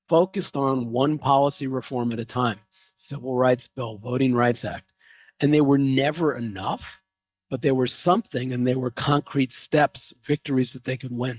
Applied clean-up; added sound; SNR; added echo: neural mask model DeepFilterNet 3.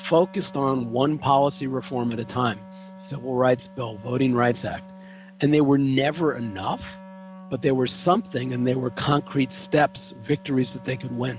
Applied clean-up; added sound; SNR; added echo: none; Wind instrument, woodwind instrument; 19 dB; none.